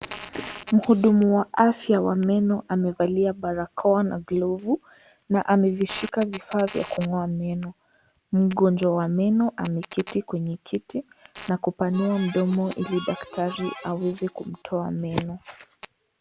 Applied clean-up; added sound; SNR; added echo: none; Harmonica; 16 dB; none.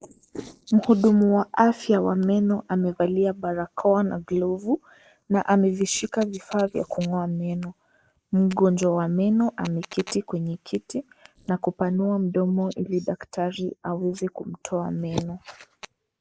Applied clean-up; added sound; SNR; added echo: neural mask model Resemble Enhance denoiser.